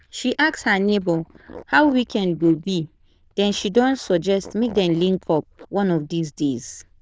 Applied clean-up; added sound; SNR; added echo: neural diffusion model UNIVERSE++.